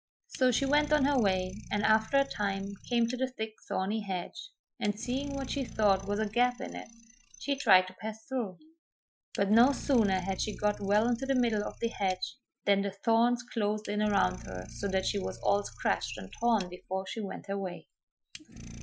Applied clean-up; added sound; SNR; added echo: classical method Wiener filter.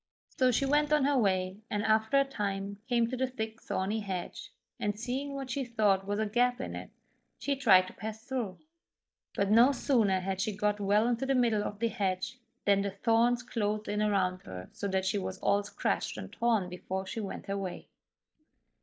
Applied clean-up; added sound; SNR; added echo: neural mask model DeepFilterNet 3.